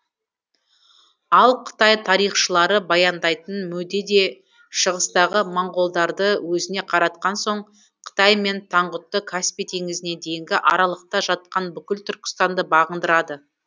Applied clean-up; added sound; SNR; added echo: none; none; none; none.